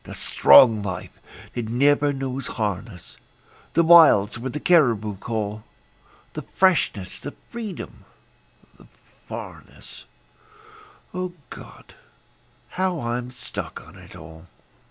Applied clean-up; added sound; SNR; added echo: none; none; none; none.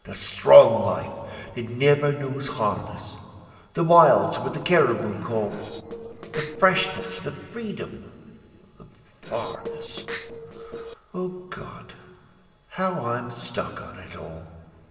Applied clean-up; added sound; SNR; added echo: neural separator model SepFormer DNS4.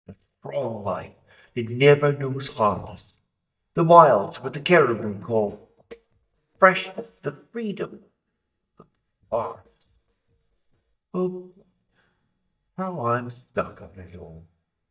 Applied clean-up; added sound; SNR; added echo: neural mask model DeepFilterNet 3.